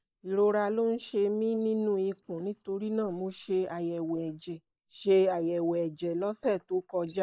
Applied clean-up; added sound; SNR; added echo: neural mask model Resemble Enhance denoiser.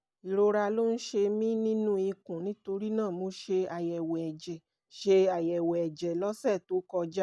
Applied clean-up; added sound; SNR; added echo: none; none; none; none.